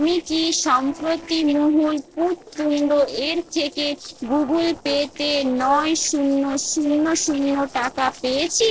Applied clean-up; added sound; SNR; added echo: neural separator model SepFormer DNS4.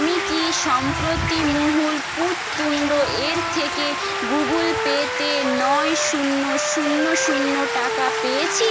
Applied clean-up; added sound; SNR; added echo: none; Stream + Wind instrument, woodwind instrument; 1 dB; none.